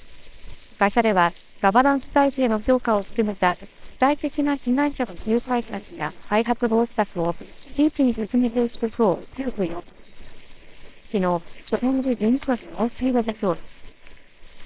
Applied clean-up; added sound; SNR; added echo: neural separator model SepFormer WHAMR!.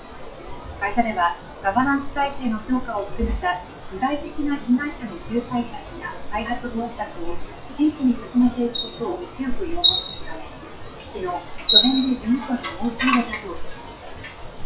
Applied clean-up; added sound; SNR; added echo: classical method WPE with log-MMSE.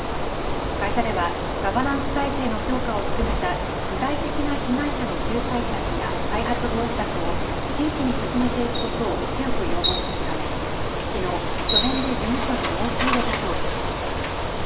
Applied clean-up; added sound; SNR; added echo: none; Bicycle; -4 dB; reverberation time 2.7 s.